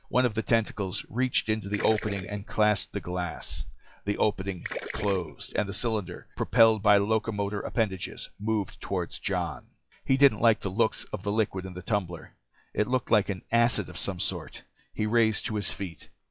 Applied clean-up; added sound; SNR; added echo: classical method log-MMSE.